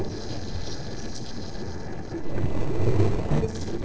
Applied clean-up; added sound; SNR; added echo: neural separator model SepFormer DNS4.